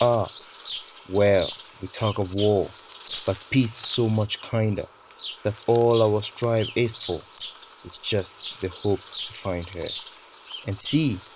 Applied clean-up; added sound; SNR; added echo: none; Bird vocalization, bird call, bird song; 15 dB; none.